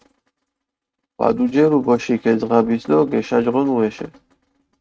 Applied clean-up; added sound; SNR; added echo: neural mask model RNNoise.